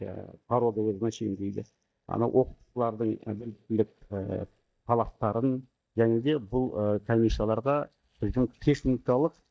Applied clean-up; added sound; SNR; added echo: neural mask model DeepFilterNet 3.